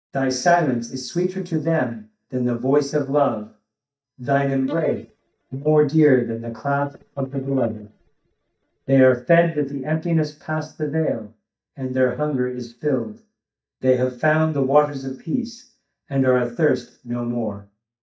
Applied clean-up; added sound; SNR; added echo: neural mask model DeepFilterNet 3.